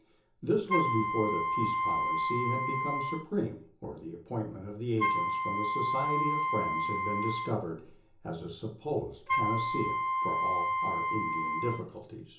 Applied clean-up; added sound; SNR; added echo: none; Wind instrument, woodwind instrument; -3 dB; reverberation time 0.6 s.